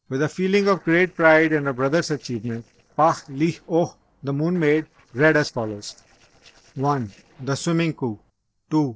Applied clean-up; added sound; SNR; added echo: neural separator model SepFormer DNS4.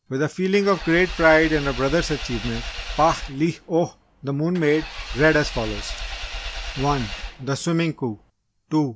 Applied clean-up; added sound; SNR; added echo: none; Engine / Vehicle; 10 dB; none.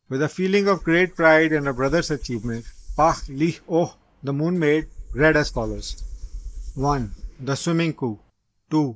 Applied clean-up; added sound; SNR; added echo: neural mask model Resemble Enhance denoiser.